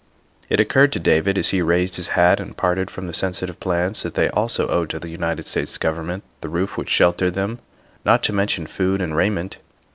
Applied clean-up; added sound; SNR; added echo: none; none; none; none.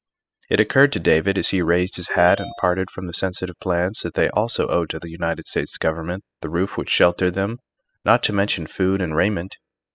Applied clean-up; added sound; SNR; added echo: classical method spectral subtraction.